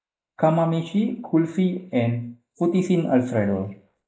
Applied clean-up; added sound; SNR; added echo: neural mask model Resemble Enhance denoiser.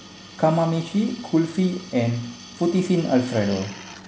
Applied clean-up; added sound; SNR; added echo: none; Drill; 19 dB; none.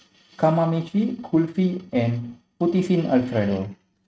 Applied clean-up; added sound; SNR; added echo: neural mask model RNNoise.